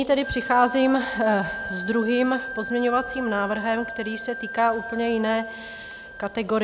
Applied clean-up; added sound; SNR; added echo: none; Wind instrument, woodwind instrument; 11 dB; none.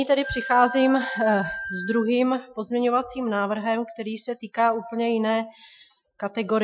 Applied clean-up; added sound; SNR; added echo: classical method Wiener filter.